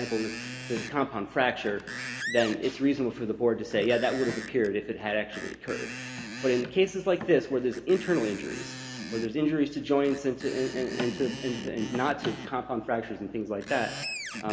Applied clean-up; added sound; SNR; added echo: none; Screech; 12 dB; reverberation time 2.9 s.